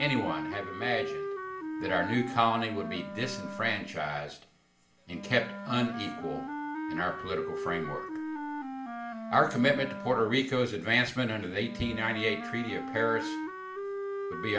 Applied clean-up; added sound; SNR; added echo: none; Wind instrument, woodwind instrument; 6 dB; reverberation time 0.4 s.